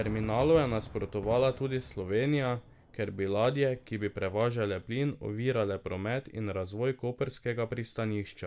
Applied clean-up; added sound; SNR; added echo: none; Fireworks; 18 dB; none.